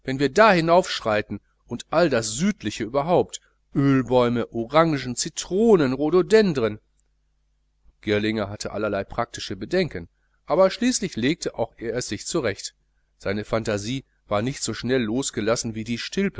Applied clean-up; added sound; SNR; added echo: none; none; none; none.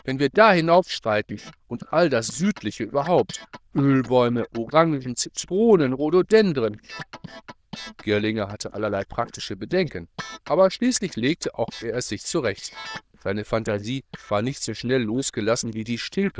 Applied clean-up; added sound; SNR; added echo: neural diffusion model UNIVERSE++.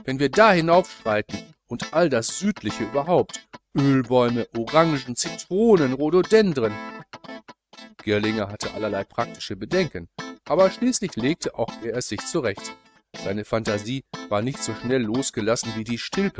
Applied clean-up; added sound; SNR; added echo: neural mask model RNNoise.